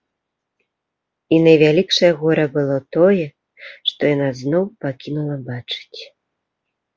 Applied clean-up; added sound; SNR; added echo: none; none; none; none.